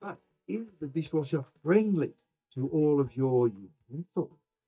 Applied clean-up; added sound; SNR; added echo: neural mask model DeepFilterNet 3.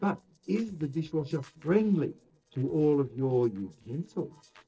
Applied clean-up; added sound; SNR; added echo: neural separator model SepFormer DNS4.